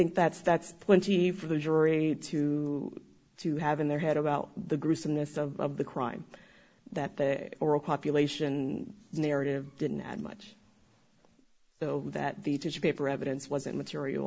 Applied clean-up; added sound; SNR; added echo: none; none; none; none.